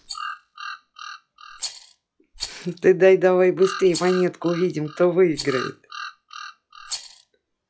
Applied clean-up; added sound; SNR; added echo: classical method log-MMSE.